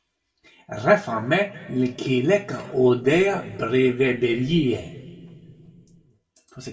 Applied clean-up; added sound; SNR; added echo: none; none; none; reverberation time 2.0 s.